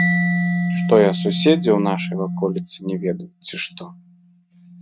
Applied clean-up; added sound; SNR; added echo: neural mask model RNNoise.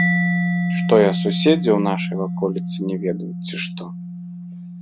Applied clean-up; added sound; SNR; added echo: none; Mallet percussion; 1 dB; none.